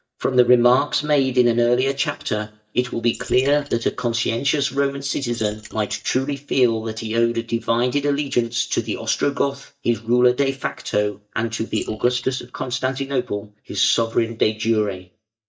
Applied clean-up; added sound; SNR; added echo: neural mask model DeepFilterNet 3.